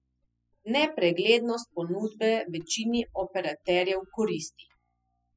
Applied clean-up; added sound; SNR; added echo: classical method spectral subtraction.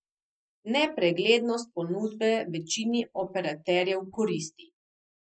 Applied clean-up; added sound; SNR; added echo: neural mask model Resemble Enhance denoiser.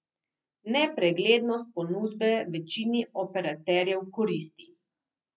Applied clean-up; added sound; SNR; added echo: none; none; none; none.